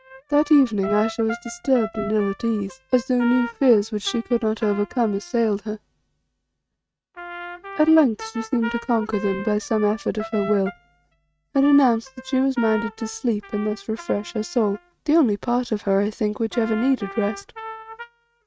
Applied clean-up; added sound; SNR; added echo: neural mask model RNNoise.